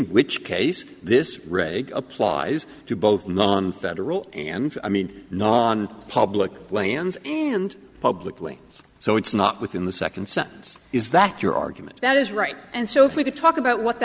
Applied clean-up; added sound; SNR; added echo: none; none; none; none.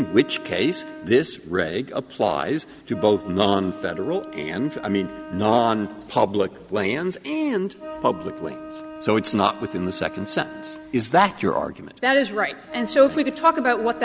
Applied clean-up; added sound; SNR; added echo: none; Wind instrument, woodwind instrument; 15 dB; none.